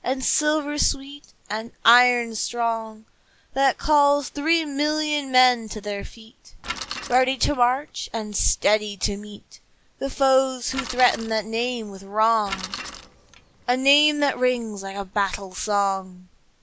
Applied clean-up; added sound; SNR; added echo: none; Bicycle; 12 dB; none.